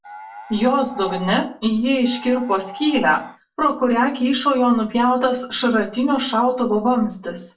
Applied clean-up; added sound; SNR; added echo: none; Animal; 15 dB; reverberation time 0.3 s.